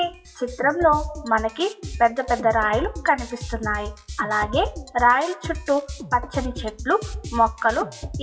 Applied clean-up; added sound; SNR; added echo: classical method WPE with log-MMSE.